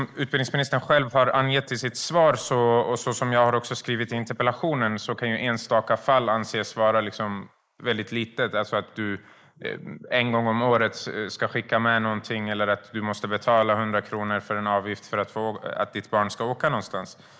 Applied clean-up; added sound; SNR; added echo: neural mask model Resemble Enhance denoiser.